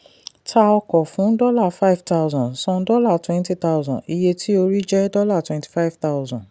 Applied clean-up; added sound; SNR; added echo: none; none; none; none.